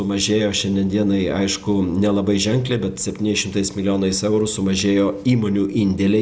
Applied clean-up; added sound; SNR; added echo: none; none; none; none.